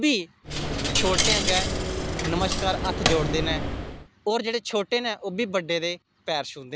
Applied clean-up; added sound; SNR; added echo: none; Coin (dropping); -2 dB; none.